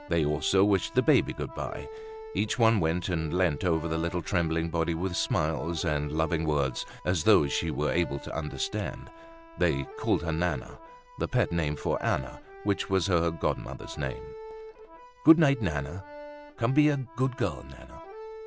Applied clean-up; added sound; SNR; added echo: none; Accordion; 16 dB; none.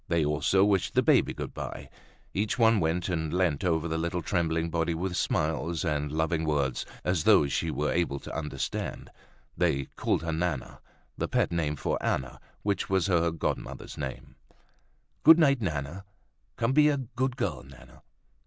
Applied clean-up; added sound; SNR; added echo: none; none; none; none.